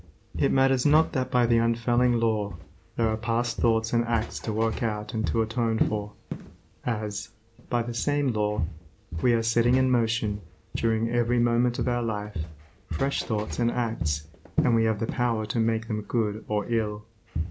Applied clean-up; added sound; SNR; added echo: none; Walk, footsteps; 9 dB; none.